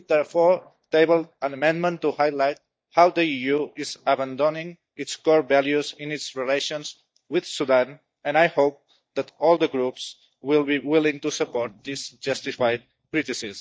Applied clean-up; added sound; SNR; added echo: neural mask model DeepFilterNet 3.